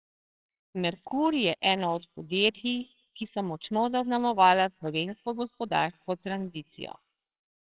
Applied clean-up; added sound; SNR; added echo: neural separator model SepFormer WHAMR!.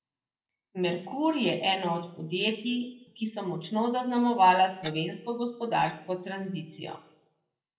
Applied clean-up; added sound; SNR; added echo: none; Clock; 18 dB; reverberation time 0.7 s.